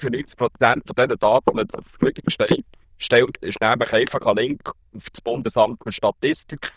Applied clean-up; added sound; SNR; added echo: neural diffusion model UNIVERSE++.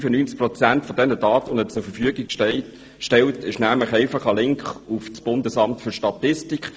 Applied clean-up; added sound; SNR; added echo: neural separator model SepFormer DNS4.